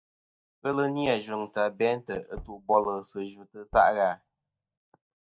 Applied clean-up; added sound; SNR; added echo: neural mask model DeepFilterNet 3.